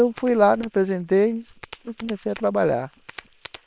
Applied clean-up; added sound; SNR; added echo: neural separator model SepFormer WHAM!.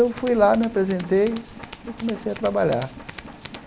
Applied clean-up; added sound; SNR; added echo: none; Tools; 16 dB; none.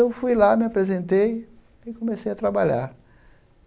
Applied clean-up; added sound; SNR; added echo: none; none; none; none.